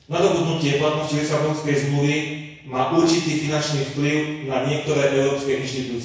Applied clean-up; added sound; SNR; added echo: none; Fart; 20 dB; reverberation time 1.1 s.